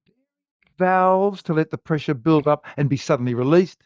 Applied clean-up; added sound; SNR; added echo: neural mask model DeepFilterNet 3.